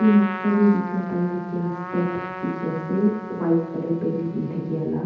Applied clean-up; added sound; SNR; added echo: none; Trumpet; 12 dB; reverberation time 0.8 s.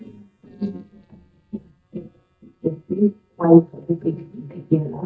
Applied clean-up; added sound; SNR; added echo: neural mask model DeepFilterNet 3.